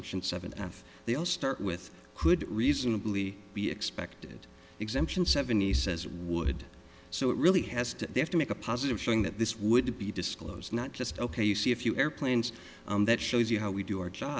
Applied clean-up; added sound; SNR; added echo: none; none; none; none.